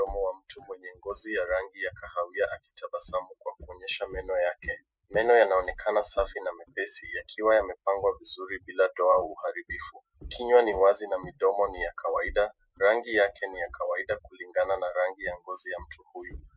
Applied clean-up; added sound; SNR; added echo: classical method spectral subtraction.